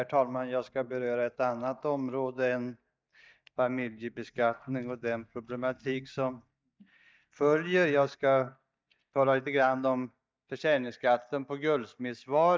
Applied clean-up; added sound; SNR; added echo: neural mask model DeepFilterNet 3.